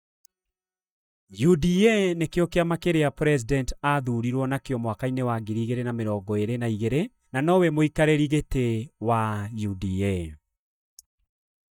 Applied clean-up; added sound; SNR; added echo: neural mask model DeepFilterNet 3.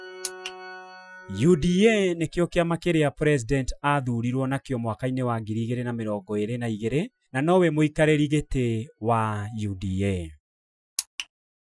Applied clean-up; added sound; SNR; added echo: classical method Wiener filter.